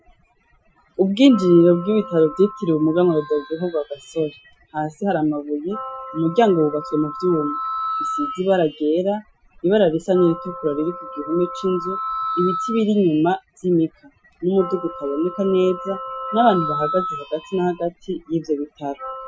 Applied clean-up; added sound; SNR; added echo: classical method Wiener filter.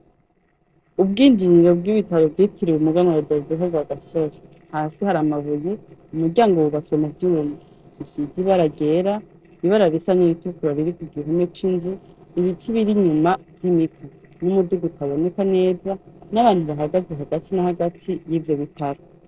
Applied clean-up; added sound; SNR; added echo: neural separator model SepFormer DNS4.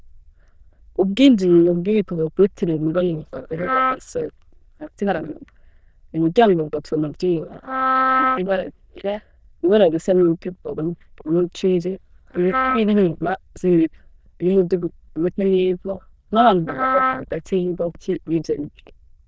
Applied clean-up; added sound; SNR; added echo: neural diffusion model UNIVERSE++.